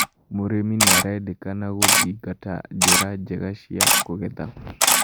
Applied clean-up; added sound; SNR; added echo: none; Camera; -5 dB; none.